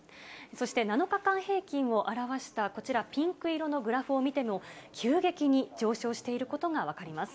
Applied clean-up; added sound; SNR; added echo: none; none; none; none.